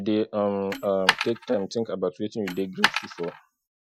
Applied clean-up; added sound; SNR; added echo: classical method Wiener filter.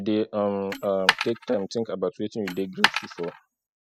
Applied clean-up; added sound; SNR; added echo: classical method spectral subtraction.